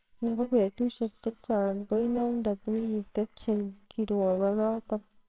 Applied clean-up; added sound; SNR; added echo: neural separator model SepFormer WHAMR!.